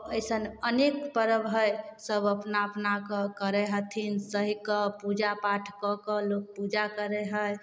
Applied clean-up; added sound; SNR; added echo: none; none; none; none.